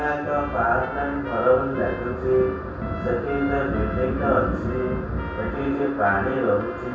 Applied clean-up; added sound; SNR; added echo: none; Trumpet; 16 dB; reverberation time 0.7 s.